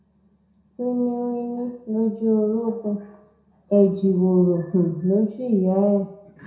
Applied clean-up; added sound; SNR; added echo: none; none; none; reverberation time 0.6 s.